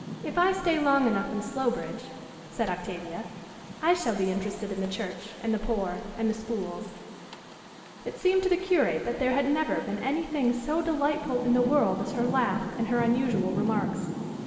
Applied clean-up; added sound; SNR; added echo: none; Rain; 10 dB; reverberation time 2.2 s.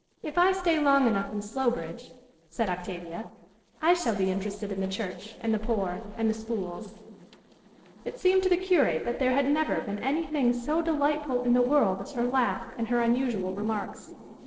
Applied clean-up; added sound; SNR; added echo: neural separator model SepFormer DNS4.